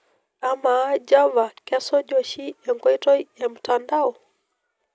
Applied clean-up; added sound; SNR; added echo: none; none; none; none.